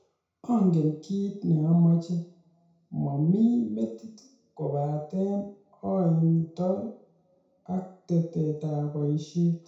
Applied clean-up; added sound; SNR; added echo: none; none; none; reverberation time 0.6 s.